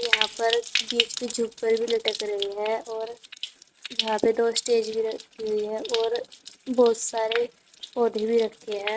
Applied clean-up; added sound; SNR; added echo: neural mask model RNNoise.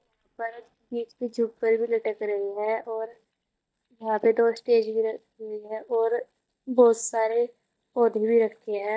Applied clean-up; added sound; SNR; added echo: neural mask model DeepFilterNet 3.